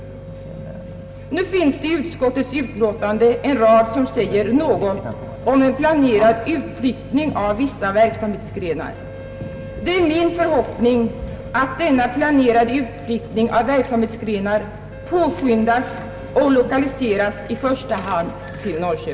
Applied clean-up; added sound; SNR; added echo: none; Wind instrument, woodwind instrument; 20 dB; reverberation time 1.4 s.